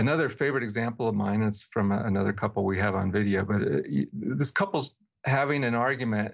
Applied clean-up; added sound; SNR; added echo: none; none; none; none.